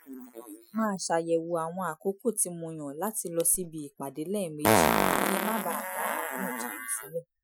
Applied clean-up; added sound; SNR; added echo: classical method Wiener filter.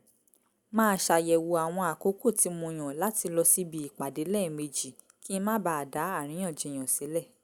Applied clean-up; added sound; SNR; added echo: none; none; none; none.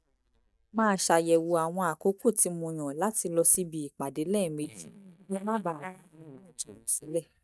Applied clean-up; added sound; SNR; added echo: neural mask model DeepFilterNet 3.